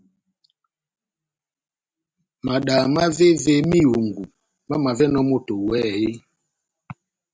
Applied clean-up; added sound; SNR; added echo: none; none; none; none.